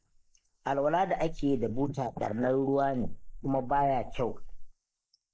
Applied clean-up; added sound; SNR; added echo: neural mask model Resemble Enhance denoiser.